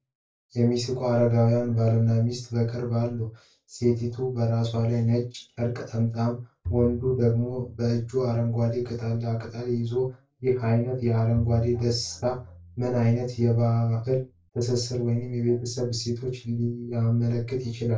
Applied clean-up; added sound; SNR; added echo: none; Bowed string instrument; 15 dB; reverberation time 0.2 s.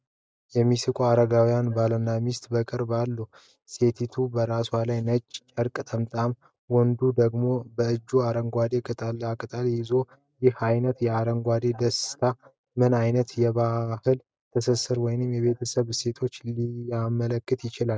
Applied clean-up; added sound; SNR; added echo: none; none; none; none.